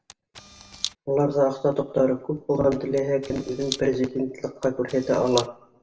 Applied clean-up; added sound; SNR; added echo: none; Camera; 12 dB; reverberation time 0.5 s.